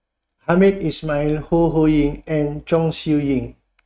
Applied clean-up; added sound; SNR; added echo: neural mask model RNNoise.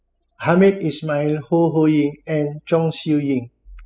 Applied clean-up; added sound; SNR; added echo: classical method spectral subtraction.